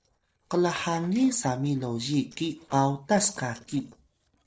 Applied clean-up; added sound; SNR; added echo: neural separator model SepFormer DNS4.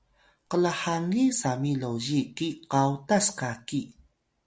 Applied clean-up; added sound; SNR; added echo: none; none; none; none.